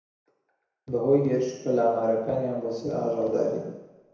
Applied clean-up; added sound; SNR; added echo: none; none; none; reverberation time 1.0 s.